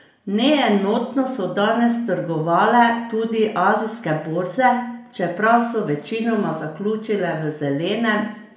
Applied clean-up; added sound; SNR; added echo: none; none; none; reverberation time 0.7 s.